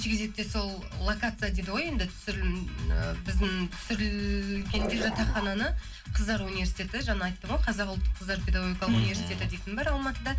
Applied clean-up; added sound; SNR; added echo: none; Dog; 9 dB; reverberation time 0.2 s.